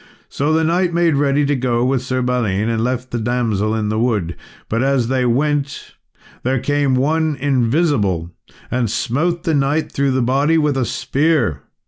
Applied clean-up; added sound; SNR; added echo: none; none; none; none.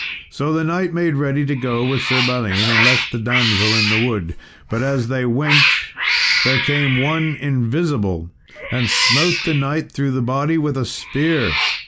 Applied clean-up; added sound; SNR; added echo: none; Cat; 2 dB; none.